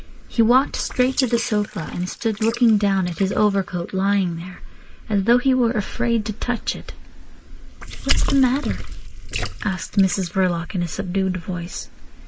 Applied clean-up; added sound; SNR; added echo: neural mask model Resemble Enhance denoiser.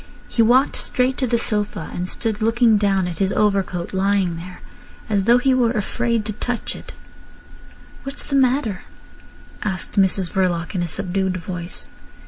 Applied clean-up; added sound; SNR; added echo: none; none; none; none.